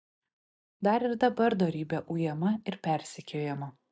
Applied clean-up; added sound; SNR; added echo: neural mask model DeepFilterNet 3.